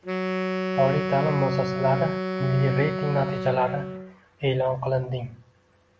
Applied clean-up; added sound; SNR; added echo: none; Wind instrument, woodwind instrument; 4 dB; none.